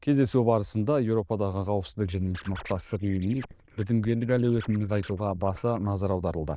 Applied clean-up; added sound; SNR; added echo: neural diffusion model UNIVERSE++.